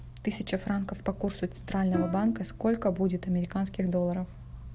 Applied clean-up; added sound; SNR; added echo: none; Bowed string instrument; 11 dB; none.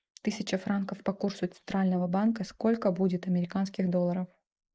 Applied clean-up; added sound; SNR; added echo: neural mask model Resemble Enhance denoiser.